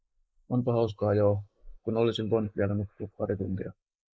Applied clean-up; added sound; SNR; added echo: neural mask model Resemble Enhance denoiser.